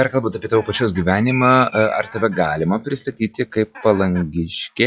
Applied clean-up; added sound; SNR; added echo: classical method log-MMSE.